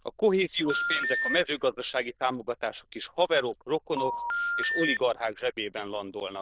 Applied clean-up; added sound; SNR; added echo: neural diffusion model UNIVERSE++.